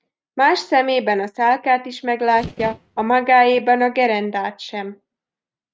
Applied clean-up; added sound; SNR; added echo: neural mask model RNNoise.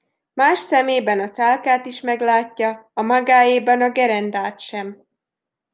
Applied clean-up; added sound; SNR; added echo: none; none; none; none.